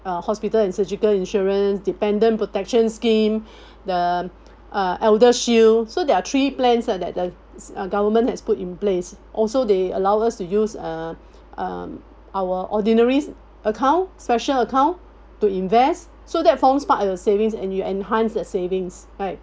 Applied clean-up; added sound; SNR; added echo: none; none; none; none.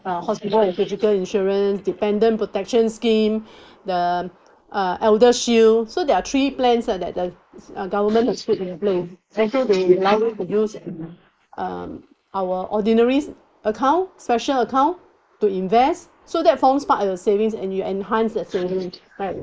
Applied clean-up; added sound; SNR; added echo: neural mask model Resemble Enhance denoiser.